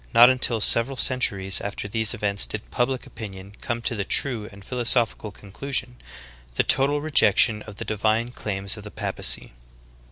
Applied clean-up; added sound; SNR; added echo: none; none; none; none.